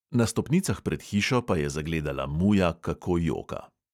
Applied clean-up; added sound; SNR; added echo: none; none; none; none.